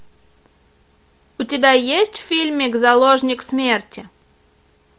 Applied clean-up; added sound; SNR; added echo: none; none; none; none.